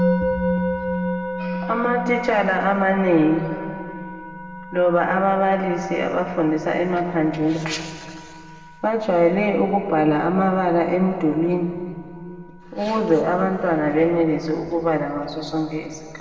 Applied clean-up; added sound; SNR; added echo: none; Musical instrument; 9 dB; reverberation time 2.1 s.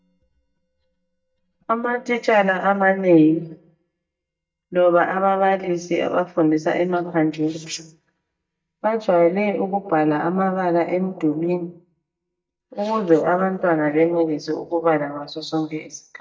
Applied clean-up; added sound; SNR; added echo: neural mask model DeepFilterNet 3.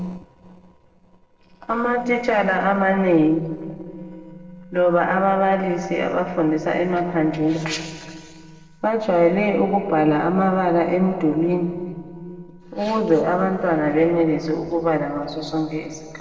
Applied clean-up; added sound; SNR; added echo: neural separator model SepFormer DNS4.